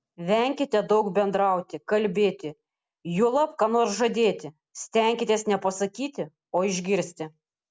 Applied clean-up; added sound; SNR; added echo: none; none; none; none.